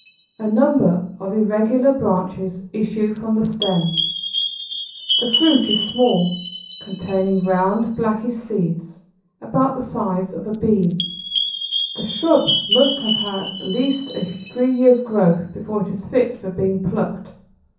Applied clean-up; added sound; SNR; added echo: none; Chime; 8 dB; reverberation time 0.6 s.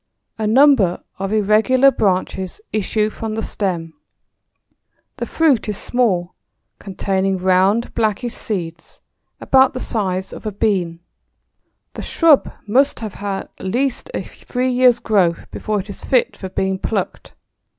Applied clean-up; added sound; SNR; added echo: none; none; none; none.